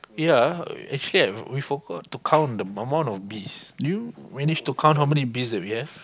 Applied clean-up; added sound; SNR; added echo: none; none; none; none.